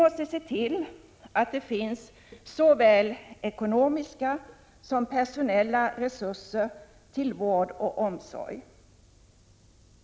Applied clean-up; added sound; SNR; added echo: none; none; none; none.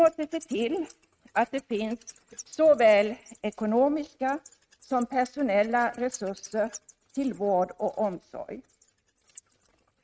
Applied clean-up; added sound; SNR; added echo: neural mask model RNNoise.